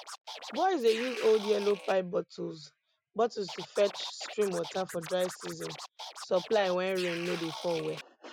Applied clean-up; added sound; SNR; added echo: none; Scratching (performance technique); 13 dB; none.